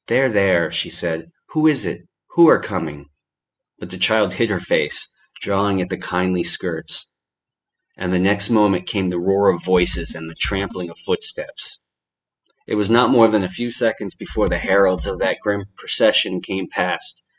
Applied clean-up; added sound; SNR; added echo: classical method spectral subtraction.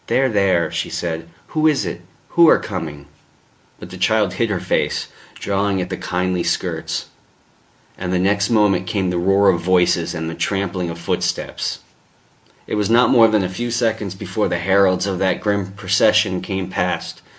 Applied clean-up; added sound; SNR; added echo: none; none; none; none.